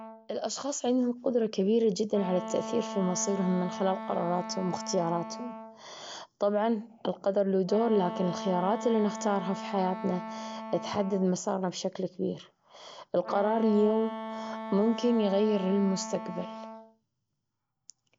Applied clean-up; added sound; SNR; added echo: none; Wind instrument, woodwind instrument; 11 dB; none.